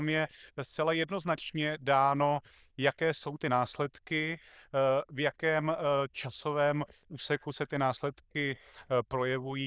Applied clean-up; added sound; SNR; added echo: neural diffusion model UNIVERSE++.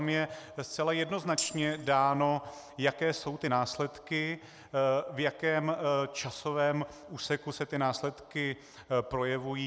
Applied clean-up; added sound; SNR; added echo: none; Tambourine; 9 dB; none.